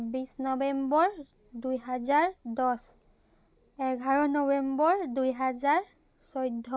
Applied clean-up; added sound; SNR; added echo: none; none; none; none.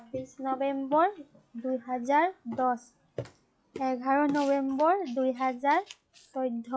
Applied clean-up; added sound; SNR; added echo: classical method log-MMSE.